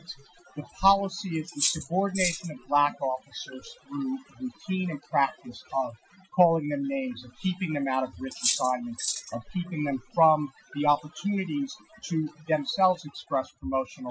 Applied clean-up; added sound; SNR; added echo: classical method Wiener filter.